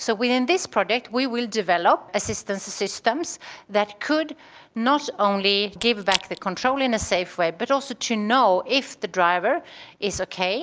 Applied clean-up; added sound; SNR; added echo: none; Crack / Crushing; 11 dB; none.